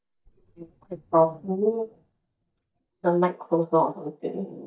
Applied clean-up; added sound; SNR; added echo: neural mask model DeepFilterNet 3.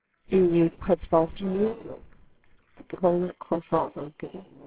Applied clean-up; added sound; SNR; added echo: neural separator model SepFormer WHAMR!.